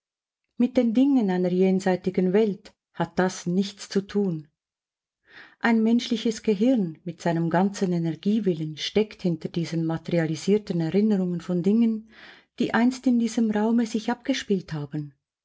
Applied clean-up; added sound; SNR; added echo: none; none; none; none.